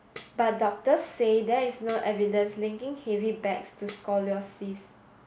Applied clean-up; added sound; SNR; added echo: none; Tambourine; 12 dB; none.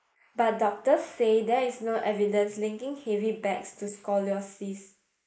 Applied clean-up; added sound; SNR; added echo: neural mask model Resemble Enhance denoiser.